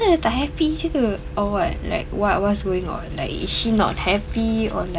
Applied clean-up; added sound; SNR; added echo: none; none; none; none.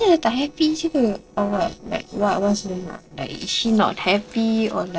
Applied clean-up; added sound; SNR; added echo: neural separator model SepFormer DNS4.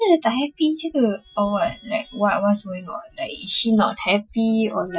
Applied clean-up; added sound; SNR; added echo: classical method Wiener filter.